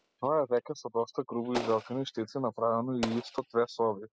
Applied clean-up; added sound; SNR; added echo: classical method spectral subtraction.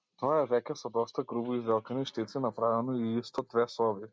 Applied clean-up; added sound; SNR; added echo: none; none; none; none.